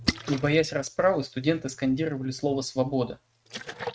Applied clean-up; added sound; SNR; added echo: neural mask model RNNoise.